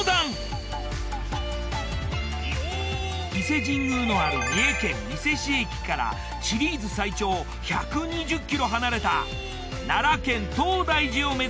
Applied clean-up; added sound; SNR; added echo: none; none; none; none.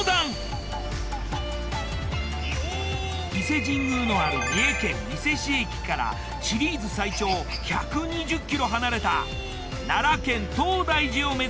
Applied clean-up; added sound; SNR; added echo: none; Chicken, rooster; 14 dB; none.